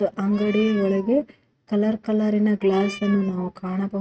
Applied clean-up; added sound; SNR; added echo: neural mask model RNNoise.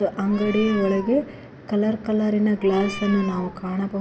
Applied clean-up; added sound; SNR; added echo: none; Meow; 15 dB; none.